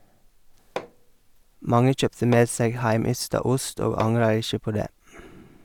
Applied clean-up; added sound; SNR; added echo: none; Hammer; 15 dB; none.